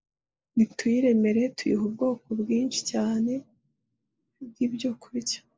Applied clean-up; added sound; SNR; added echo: neural mask model Resemble Enhance denoiser.